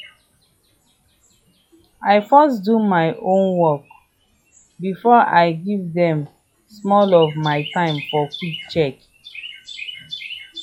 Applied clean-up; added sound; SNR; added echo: classical method log-MMSE.